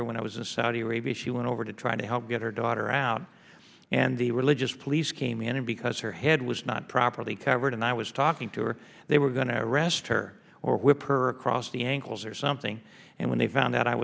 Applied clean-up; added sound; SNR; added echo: none; none; none; none.